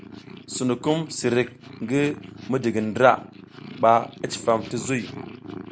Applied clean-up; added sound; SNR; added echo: none; Purr; 16 dB; none.